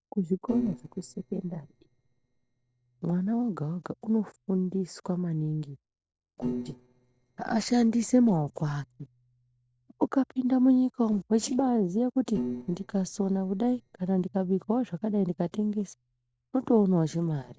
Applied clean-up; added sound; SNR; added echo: neural separator model SepFormer DNS4.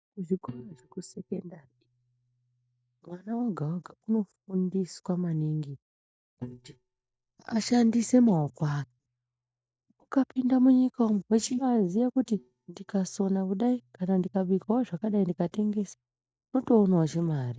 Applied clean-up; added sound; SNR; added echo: neural mask model DeepFilterNet 3.